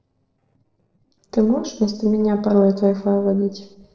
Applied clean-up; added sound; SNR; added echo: neural separator model SepFormer DNS4.